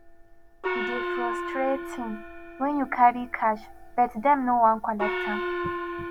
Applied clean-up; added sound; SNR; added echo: none; Gong; 6 dB; none.